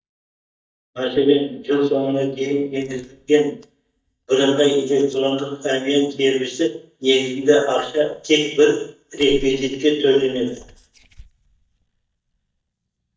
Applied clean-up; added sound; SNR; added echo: neural mask model DeepFilterNet 3.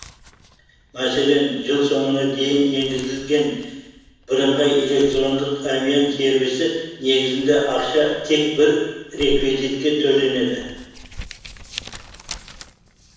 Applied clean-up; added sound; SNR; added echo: none; Crumpling, crinkling; 17 dB; reverberation time 1.1 s.